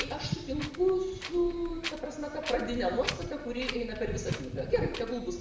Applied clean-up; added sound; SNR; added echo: none; Wind; 7 dB; reverberation time 0.7 s.